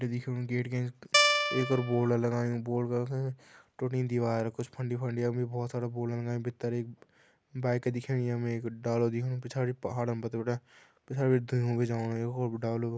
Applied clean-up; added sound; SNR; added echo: none; Guitar; -4 dB; none.